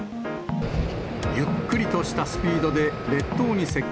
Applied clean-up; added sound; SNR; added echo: none; Wind instrument, woodwind instrument; 19 dB; none.